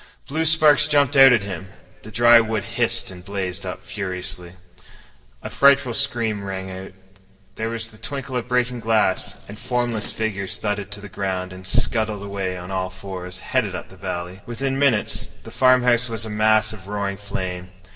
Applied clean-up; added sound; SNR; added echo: neural separator model SepFormer DNS4.